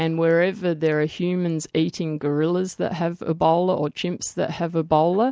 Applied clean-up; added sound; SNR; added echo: none; none; none; none.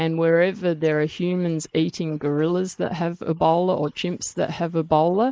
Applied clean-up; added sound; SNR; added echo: neural mask model Resemble Enhance denoiser.